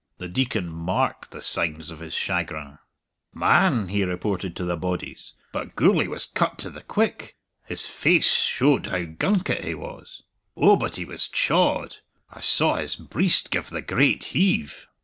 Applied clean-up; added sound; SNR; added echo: none; none; none; none.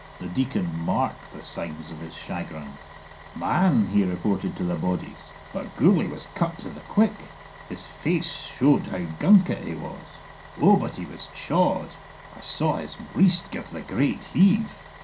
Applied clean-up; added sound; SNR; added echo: none; Bus; 19 dB; reverberation time 0.3 s.